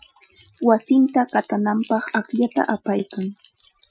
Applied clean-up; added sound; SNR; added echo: classical method Wiener filter.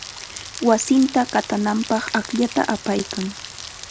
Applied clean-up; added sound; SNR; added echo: none; Rain; 13 dB; none.